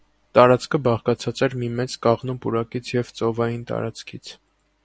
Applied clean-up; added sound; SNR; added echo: none; none; none; none.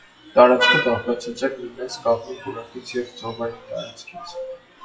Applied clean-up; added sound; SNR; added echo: classical method WPE with log-MMSE.